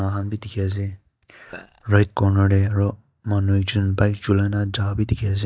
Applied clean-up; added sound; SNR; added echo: neural mask model DeepFilterNet 3.